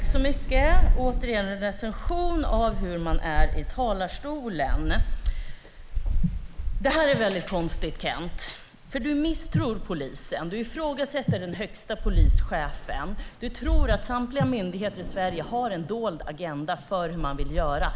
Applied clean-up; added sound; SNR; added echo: none; Thunder / Rain; -3 dB; none.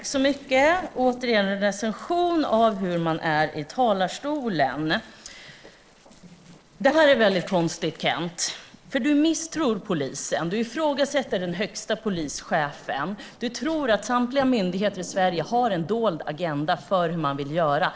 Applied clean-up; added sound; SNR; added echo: neural separator model SepFormer DNS4.